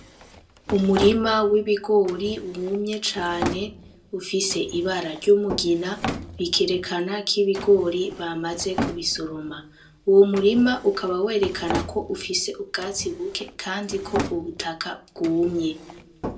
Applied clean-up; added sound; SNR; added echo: none; Drawer open or close; 12 dB; reverberation time 0.2 s.